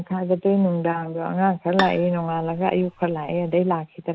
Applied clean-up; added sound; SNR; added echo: none; Bowed string instrument; 12 dB; none.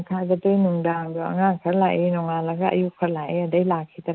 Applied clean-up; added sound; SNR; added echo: none; none; none; none.